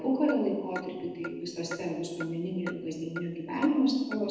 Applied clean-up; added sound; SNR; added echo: none; Clock; 14 dB; reverberation time 1.1 s.